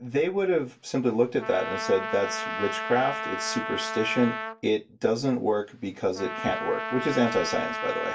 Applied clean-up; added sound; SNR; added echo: none; Trumpet; 7 dB; reverberation time 0.2 s.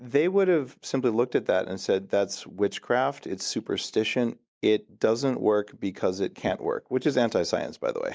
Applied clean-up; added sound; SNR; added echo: none; none; none; none.